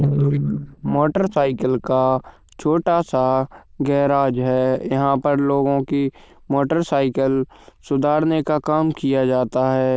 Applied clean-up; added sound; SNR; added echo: neural diffusion model UNIVERSE++.